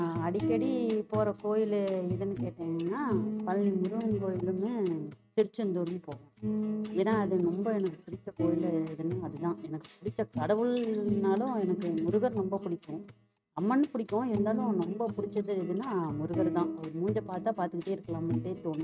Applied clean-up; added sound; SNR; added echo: neural mask model RNNoise.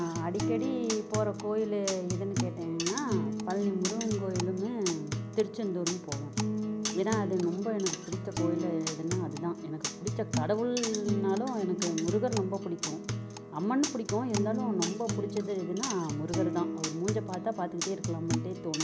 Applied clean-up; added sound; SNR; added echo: none; Acoustic guitar; 2 dB; none.